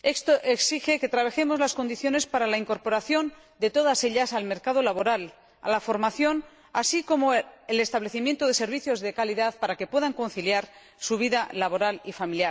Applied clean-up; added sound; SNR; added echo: none; none; none; none.